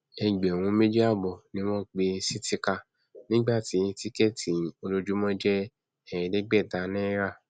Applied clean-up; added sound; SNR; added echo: none; none; none; none.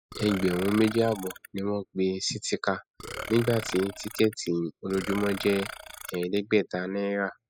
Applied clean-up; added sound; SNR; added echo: classical method spectral subtraction.